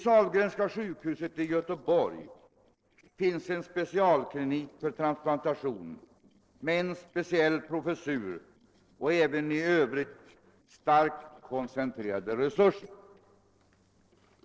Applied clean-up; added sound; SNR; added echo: neural separator model SepFormer DNS4.